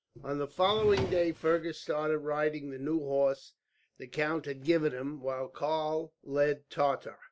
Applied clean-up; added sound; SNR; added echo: none; Drawer open or close; 10 dB; none.